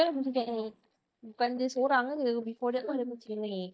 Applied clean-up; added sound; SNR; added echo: neural mask model DeepFilterNet 3.